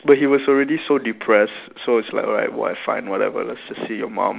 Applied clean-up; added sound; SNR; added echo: none; none; none; none.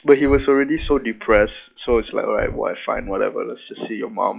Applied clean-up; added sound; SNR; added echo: classical method log-MMSE.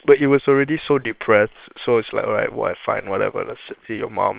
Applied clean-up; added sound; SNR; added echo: neural separator model SepFormer WHAM!.